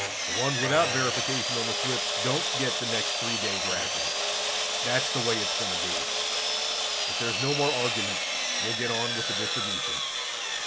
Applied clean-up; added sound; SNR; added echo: none; Sawing; -4 dB; none.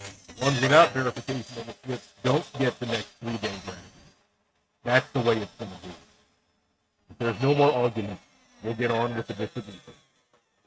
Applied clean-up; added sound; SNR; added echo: neural mask model RNNoise.